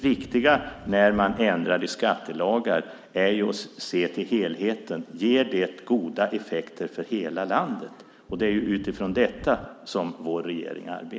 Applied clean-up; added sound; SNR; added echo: none; Wind; 18 dB; none.